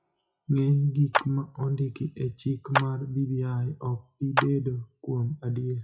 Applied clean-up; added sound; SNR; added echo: classical method WPE with log-MMSE.